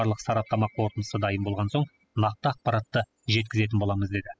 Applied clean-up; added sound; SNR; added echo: classical method spectral subtraction.